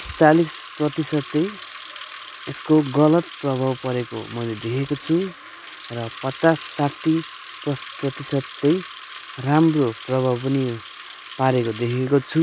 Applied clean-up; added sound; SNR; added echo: none; Bicycle; 16 dB; none.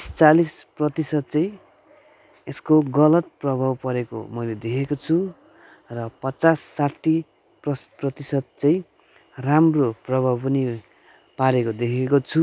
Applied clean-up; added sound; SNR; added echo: none; none; none; none.